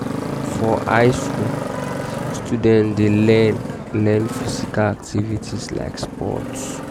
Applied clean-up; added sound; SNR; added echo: none; Motorcycle; 6 dB; none.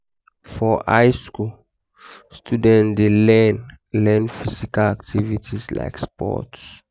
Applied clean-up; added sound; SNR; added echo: none; none; none; none.